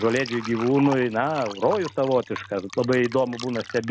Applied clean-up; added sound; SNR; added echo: none; Fill (with liquid); 14 dB; none.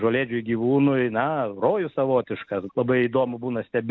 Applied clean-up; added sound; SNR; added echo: none; none; none; none.